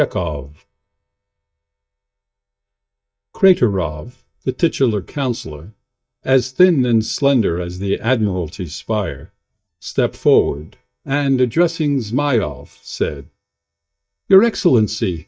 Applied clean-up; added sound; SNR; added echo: neural mask model DeepFilterNet 3.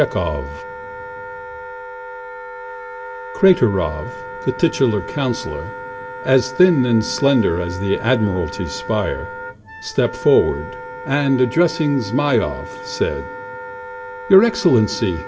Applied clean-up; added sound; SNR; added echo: none; Wind instrument, woodwind instrument; 12 dB; reverberation time 1.2 s.